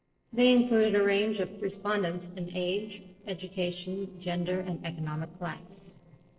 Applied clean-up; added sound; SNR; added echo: neural separator model SepFormer DNS4.